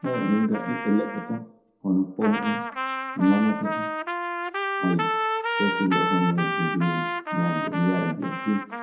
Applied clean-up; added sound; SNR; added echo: none; Trumpet; 3 dB; reverberation time 0.6 s.